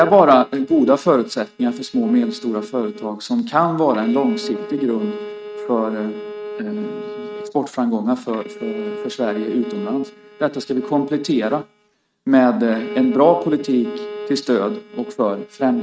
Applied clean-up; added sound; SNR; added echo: neural mask model RNNoise.